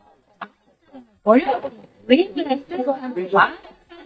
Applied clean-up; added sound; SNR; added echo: neural mask model DeepFilterNet 3.